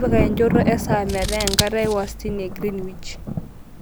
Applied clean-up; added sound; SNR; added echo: none; Scissors + Thunder; 1 dB; none.